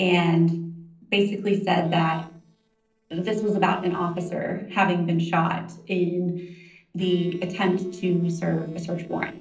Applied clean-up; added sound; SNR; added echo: neural separator model SepFormer DNS4.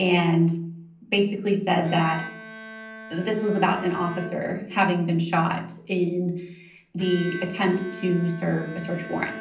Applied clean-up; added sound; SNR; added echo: none; Bowed string instrument; 16 dB; reverberation time 0.6 s.